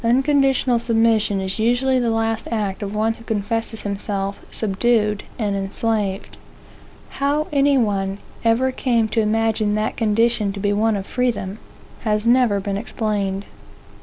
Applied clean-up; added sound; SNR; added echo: none; none; none; none.